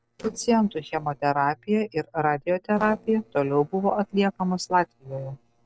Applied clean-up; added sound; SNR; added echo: neural separator model SepFormer DNS4.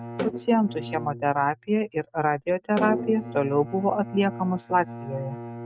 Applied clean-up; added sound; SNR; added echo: neural mask model RNNoise.